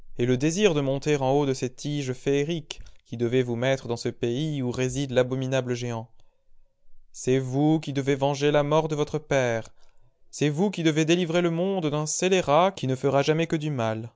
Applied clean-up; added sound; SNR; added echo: none; none; none; none.